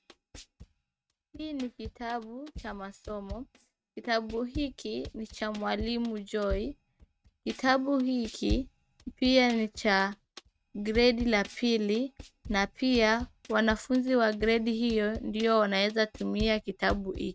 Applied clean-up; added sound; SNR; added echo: neural mask model RNNoise.